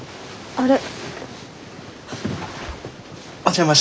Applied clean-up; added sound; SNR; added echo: none; none; none; none.